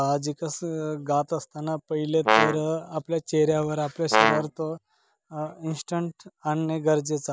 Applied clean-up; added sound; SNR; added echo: neural mask model Resemble Enhance denoiser.